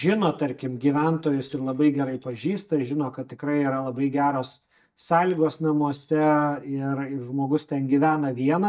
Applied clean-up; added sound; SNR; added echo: neural mask model DeepFilterNet 3.